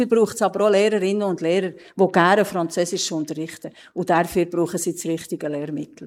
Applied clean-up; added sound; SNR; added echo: neural mask model Resemble Enhance denoiser.